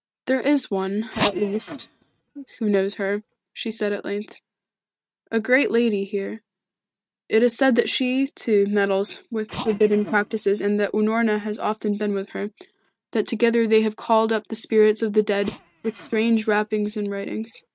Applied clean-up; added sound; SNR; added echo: neural mask model RNNoise.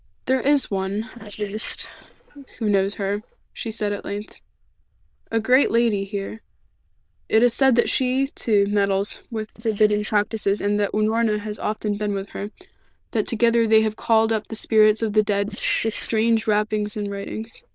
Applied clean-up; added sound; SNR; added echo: neural diffusion model UNIVERSE++.